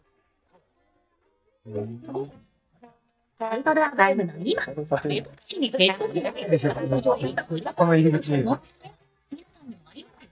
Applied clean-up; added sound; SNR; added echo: neural mask model DeepFilterNet 3.